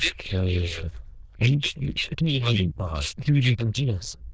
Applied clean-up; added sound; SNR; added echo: neural diffusion model UNIVERSE++.